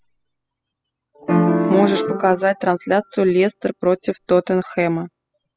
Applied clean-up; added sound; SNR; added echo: classical method spectral subtraction.